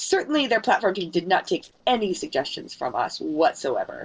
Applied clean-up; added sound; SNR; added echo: neural separator model SepFormer DNS4.